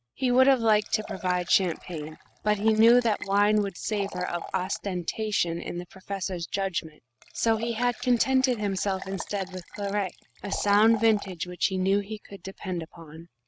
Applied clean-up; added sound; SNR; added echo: neural mask model RNNoise.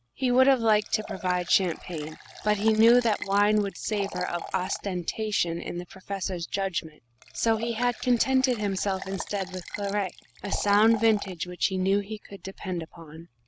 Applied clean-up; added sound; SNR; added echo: none; Liquid; 16 dB; none.